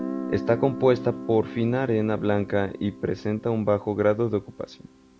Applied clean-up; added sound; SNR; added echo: none; Guitar; 12 dB; none.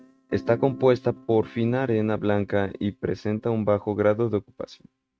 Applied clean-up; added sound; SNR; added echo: neural mask model RNNoise.